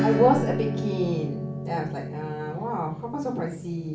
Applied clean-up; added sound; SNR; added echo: none; Acoustic guitar / Strum; 3 dB; reverberation time 0.4 s.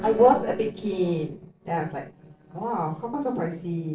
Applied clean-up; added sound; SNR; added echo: neural separator model SepFormer DNS4.